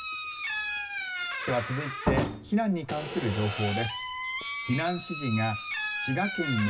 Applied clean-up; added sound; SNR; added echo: none; Squeak / Slam; 2 dB; reverberation time 0.4 s.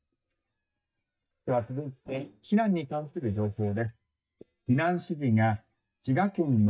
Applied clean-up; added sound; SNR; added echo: neural mask model DeepFilterNet 3.